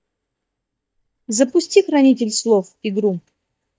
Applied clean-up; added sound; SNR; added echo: neural mask model DeepFilterNet 3.